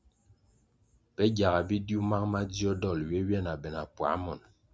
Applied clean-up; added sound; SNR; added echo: none; none; none; none.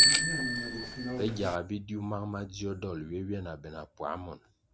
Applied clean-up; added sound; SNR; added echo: none; Bicycle bell; -5 dB; none.